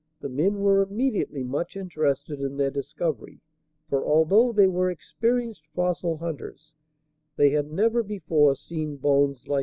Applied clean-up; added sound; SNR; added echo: none; none; none; none.